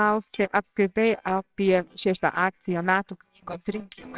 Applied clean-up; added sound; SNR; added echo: neural separator model SepFormer WHAMR!.